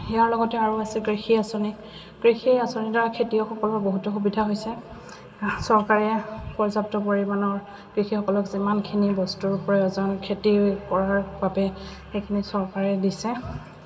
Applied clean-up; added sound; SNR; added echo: none; none; none; reverberation time 2.4 s.